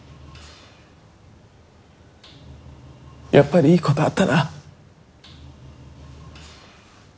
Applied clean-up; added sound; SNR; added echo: none; none; none; none.